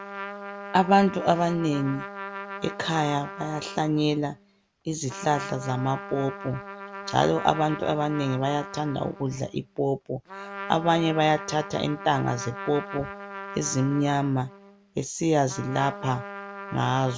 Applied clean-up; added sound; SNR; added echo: none; Trumpet; 12 dB; none.